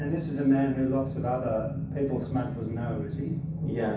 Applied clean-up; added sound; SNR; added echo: none; none; none; reverberation time 0.7 s.